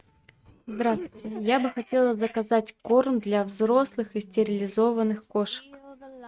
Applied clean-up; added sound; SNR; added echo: neural mask model RNNoise.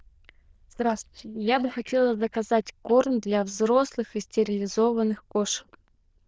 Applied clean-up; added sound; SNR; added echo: neural diffusion model UNIVERSE++.